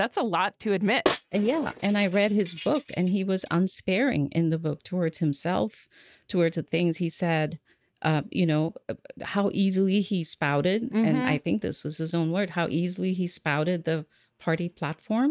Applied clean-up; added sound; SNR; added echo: neural mask model RNNoise.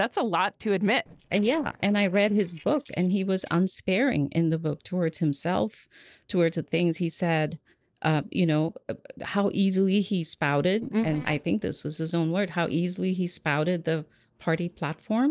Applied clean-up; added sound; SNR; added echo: neural separator model SepFormer DNS4.